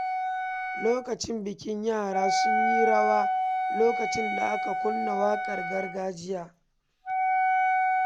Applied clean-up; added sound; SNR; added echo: none; Wind instrument, woodwind instrument; -3 dB; none.